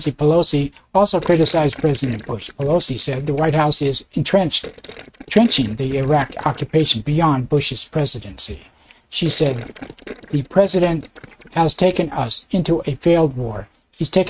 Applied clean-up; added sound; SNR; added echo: neural mask model RNNoise.